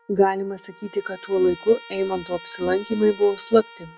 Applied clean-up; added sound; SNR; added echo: none; Trumpet; 20 dB; none.